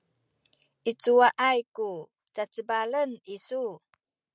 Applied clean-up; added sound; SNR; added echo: none; none; none; none.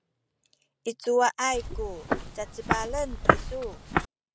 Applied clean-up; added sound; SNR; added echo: none; Walk, footsteps; -3 dB; none.